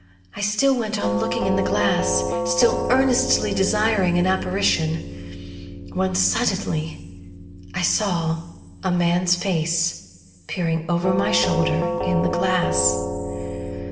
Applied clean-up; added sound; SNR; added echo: none; Doorbell; 5 dB; reverberation time 1.0 s.